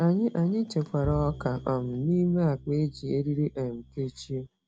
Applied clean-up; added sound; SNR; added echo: none; Bowed string instrument; 15 dB; none.